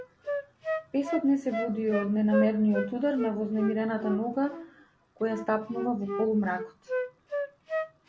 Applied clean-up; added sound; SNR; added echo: none; Wind instrument, woodwind instrument; 6 dB; none.